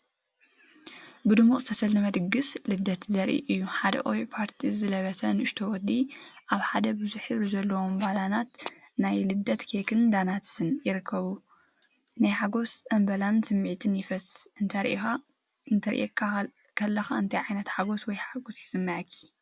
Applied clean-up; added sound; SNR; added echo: none; none; none; none.